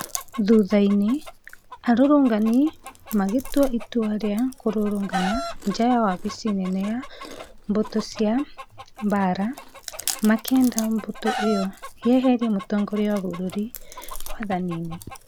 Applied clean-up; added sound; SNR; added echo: none; Chewing, mastication + Chicken, rooster; 12 dB; none.